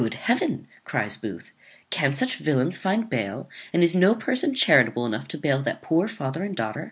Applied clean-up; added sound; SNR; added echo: none; none; none; none.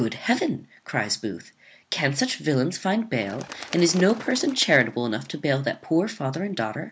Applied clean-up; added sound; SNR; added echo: none; Bird; 18 dB; none.